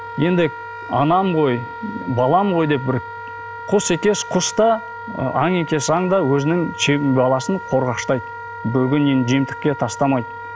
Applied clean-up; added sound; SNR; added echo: none; Wind instrument, woodwind instrument; 12 dB; none.